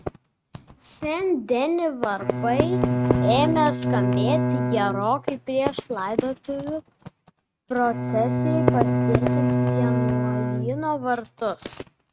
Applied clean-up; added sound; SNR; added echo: neural mask model RNNoise.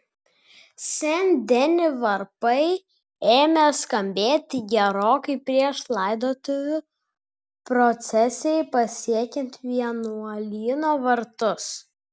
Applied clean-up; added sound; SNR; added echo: none; none; none; none.